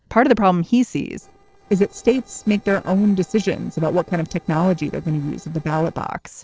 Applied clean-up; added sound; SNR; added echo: neural separator model SepFormer DNS4.